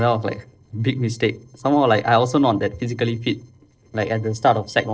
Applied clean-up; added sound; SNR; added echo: neural separator model SepFormer DNS4.